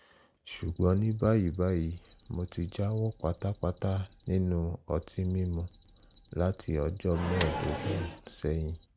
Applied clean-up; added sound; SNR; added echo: none; Alarm + Microwave oven; 12 dB; none.